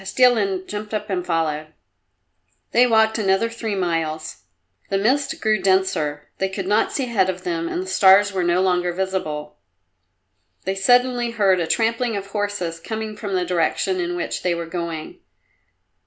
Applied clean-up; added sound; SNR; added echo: none; none; none; none.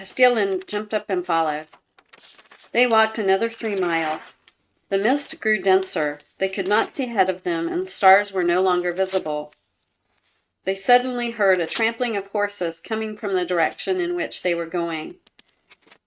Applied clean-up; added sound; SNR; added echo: neural mask model RNNoise.